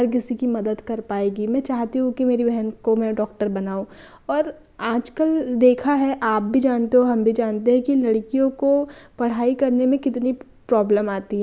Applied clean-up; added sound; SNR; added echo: none; none; none; none.